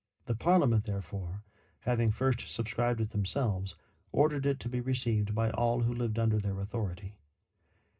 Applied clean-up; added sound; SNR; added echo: none; none; none; reverberation time 0.2 s.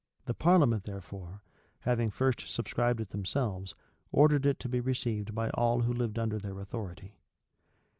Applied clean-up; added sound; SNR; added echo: none; none; none; none.